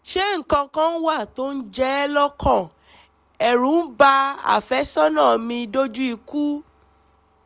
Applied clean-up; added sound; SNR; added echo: none; none; none; none.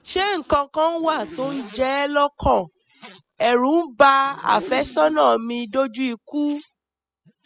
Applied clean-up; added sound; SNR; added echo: classical method spectral subtraction.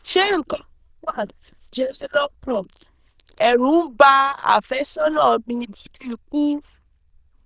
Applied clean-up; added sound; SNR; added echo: neural diffusion model UNIVERSE++.